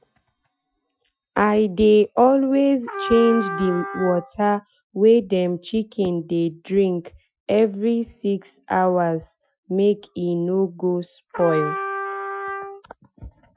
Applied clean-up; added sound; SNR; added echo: classical method Wiener filter.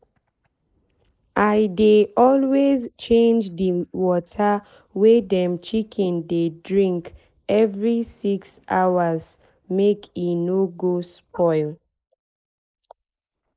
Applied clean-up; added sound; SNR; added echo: neural mask model Resemble Enhance denoiser.